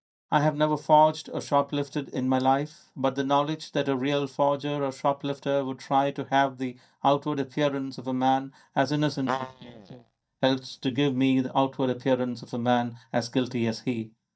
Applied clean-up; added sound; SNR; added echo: neural mask model DeepFilterNet 3.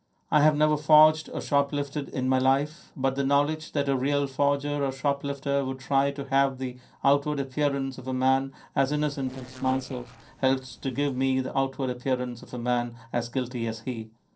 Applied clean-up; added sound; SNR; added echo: neural separator model SepFormer DNS4.